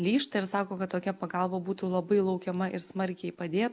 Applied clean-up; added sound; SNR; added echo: none; none; none; none.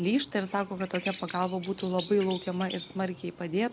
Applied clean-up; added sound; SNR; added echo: none; Bird vocalization, bird call, bird song; 15 dB; none.